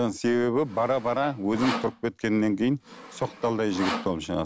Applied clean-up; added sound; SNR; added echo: none; Sawing; 11 dB; none.